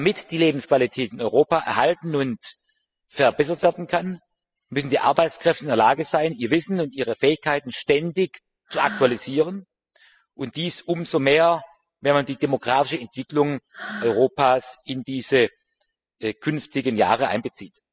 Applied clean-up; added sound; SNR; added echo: classical method spectral subtraction.